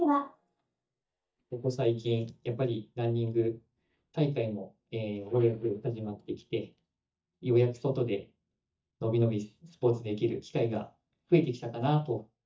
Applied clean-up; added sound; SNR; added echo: neural mask model DeepFilterNet 3.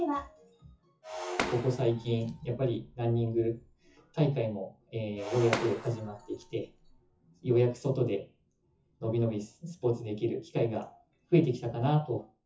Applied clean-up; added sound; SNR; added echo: classical method WPE with log-MMSE.